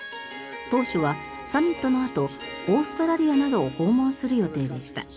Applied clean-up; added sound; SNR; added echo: none; Harp; 13 dB; none.